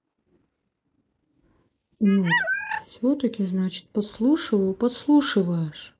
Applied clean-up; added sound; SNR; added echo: neural mask model Resemble Enhance denoiser.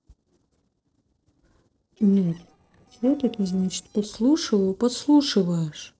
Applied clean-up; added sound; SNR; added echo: neural separator model SepFormer DNS4.